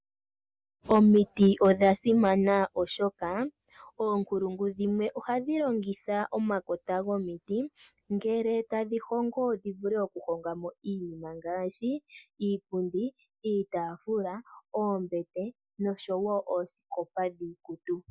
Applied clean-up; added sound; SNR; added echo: none; none; none; none.